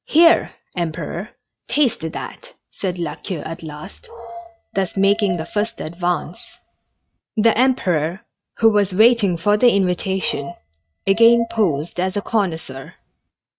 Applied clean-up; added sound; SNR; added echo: neural mask model RNNoise.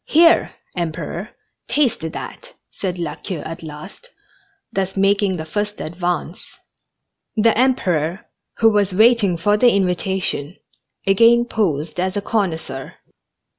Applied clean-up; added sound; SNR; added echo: none; none; none; none.